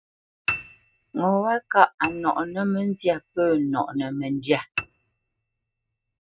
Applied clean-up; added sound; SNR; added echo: neural mask model RNNoise.